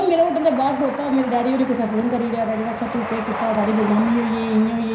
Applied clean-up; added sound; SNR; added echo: none; Train; 10 dB; reverberation time 0.5 s.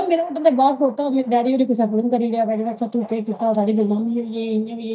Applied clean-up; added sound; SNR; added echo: neural mask model DeepFilterNet 3.